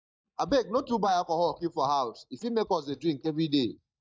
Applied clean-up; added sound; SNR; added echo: neural mask model DeepFilterNet 3.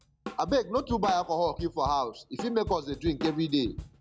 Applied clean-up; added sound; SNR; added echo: none; Drum kit; 12 dB; none.